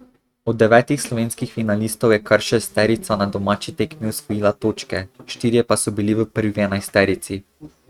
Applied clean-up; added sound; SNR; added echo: neural mask model RNNoise.